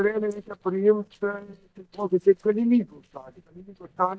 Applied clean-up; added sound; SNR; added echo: neural mask model DeepFilterNet 3.